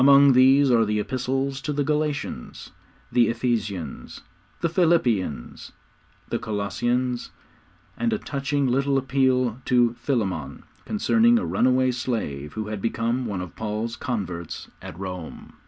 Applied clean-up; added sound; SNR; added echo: none; none; none; none.